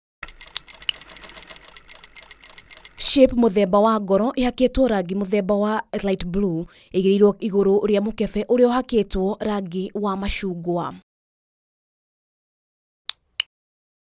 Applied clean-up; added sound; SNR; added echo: none; Mechanisms; 20 dB; none.